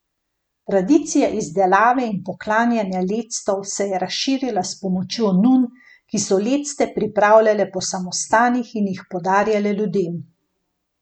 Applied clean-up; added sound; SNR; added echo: none; none; none; none.